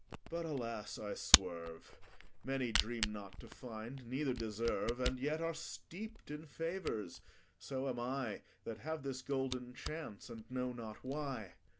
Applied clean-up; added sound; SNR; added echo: none; Camera; 2 dB; none.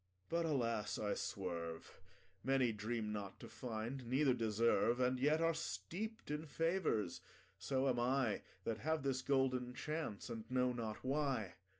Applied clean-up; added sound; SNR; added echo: none; none; none; none.